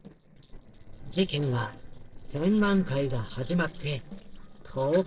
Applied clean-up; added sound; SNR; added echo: neural separator model SepFormer DNS4.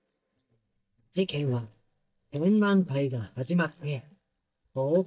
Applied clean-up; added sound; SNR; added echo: neural mask model DeepFilterNet 3.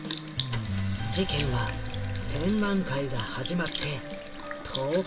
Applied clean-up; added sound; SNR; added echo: none; Sink (filling or washing) / Liquid; 9 dB; reverberation time 1.6 s.